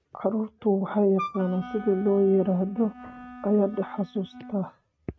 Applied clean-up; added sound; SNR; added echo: neural mask model RNNoise.